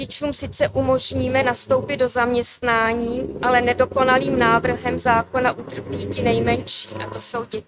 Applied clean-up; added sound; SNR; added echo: neural mask model RNNoise.